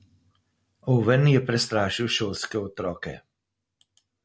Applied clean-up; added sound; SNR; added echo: none; none; none; none.